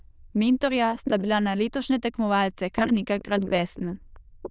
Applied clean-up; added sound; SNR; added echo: neural diffusion model UNIVERSE++.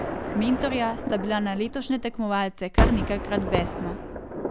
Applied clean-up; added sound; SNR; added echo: none; Gunshot, gunfire; 1 dB; none.